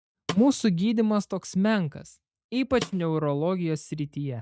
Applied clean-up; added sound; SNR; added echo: neural mask model RNNoise.